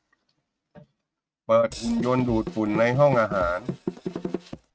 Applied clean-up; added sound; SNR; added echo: neural mask model RNNoise.